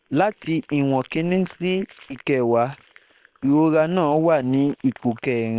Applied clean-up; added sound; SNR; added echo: neural separator model SepFormer WHAM!.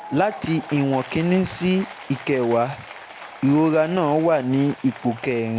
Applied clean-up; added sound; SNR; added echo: none; Applause / Crowd; 17 dB; none.